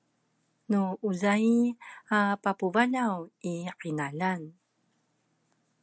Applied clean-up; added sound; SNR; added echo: none; none; none; none.